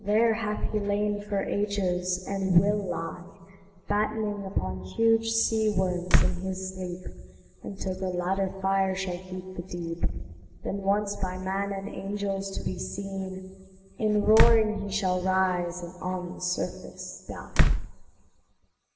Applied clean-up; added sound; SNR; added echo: none; Slam; -3 dB; reverberation time 2.9 s.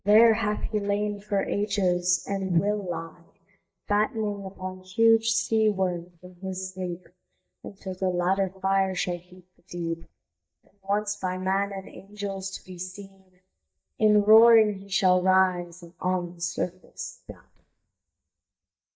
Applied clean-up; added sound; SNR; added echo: neural mask model DeepFilterNet 3.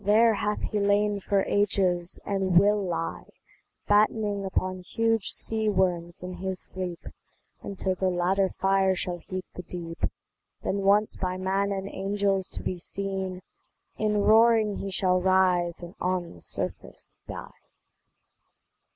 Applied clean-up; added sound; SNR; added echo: none; none; none; none.